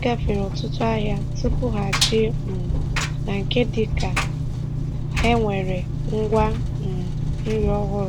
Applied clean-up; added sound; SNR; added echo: none; Engine; -2 dB; none.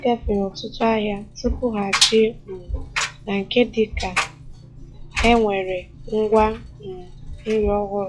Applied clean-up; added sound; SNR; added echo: classical method log-MMSE.